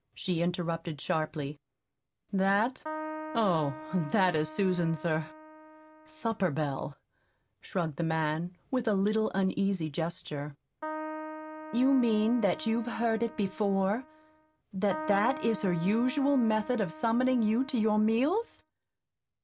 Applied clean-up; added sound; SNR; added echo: none; Keyboard (musical); 12 dB; none.